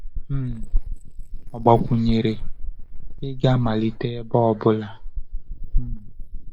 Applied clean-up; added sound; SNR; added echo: neural mask model Resemble Enhance denoiser.